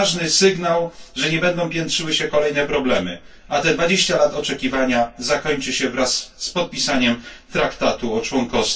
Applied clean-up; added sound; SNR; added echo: none; none; none; reverberation time 0.1 s.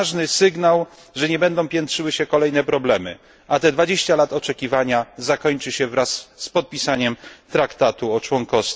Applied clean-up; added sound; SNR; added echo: none; none; none; none.